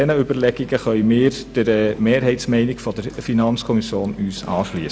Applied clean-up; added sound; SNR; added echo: none; none; none; none.